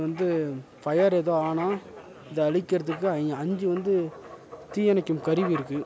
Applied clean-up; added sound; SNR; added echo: none; Writing; 17 dB; none.